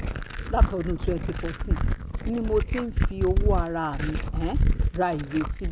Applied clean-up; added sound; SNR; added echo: none; Glass; -4 dB; none.